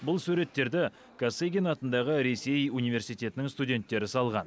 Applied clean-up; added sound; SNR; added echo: none; none; none; none.